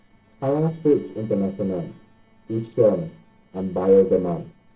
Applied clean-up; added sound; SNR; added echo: neural separator model SepFormer DNS4.